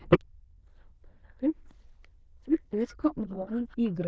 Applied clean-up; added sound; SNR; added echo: neural diffusion model UNIVERSE++.